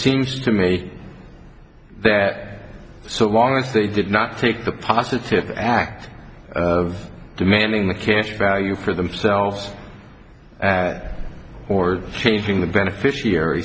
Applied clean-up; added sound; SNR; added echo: none; none; none; none.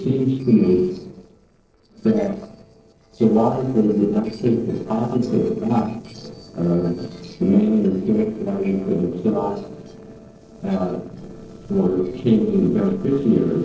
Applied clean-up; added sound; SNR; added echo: neural separator model SepFormer DNS4.